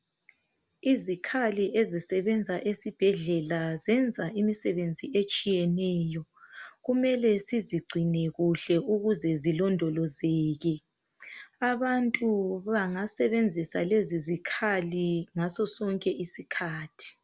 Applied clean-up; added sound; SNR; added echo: none; none; none; none.